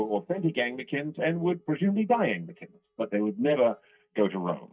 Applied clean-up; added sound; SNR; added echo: neural mask model DeepFilterNet 3.